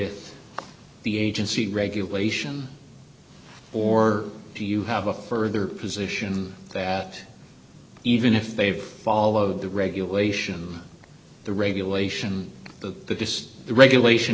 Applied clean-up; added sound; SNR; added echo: none; none; none; none.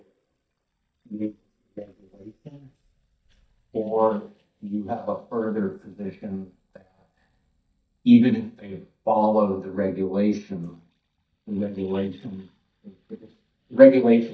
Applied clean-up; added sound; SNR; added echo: neural mask model DeepFilterNet 3.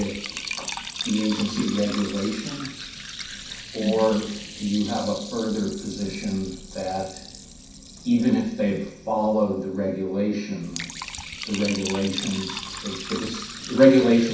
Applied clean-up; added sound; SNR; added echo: none; Liquid; 12 dB; reverberation time 0.6 s.